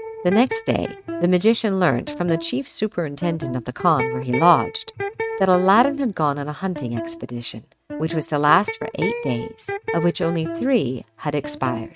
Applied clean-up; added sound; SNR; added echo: neural mask model RNNoise.